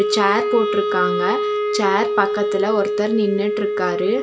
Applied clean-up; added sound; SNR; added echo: none; Wind instrument, woodwind instrument; 0 dB; none.